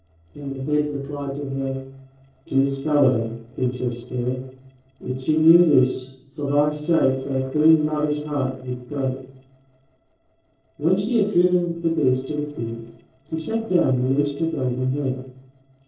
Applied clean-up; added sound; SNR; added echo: neural separator model SepFormer DNS4.